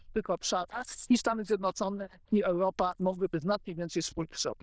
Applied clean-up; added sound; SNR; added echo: neural diffusion model UNIVERSE++.